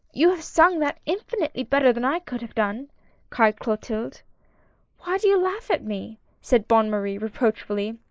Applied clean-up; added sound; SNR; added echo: neural mask model Resemble Enhance denoiser.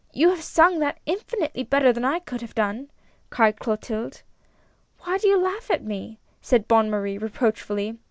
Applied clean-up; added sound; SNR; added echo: none; none; none; none.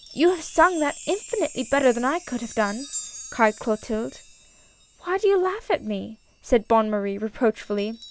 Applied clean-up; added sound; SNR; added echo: none; Chime; 18 dB; none.